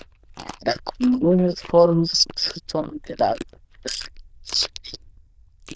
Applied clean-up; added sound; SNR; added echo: neural diffusion model UNIVERSE++.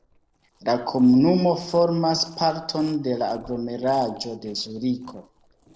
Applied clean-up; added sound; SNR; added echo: neural separator model SepFormer DNS4.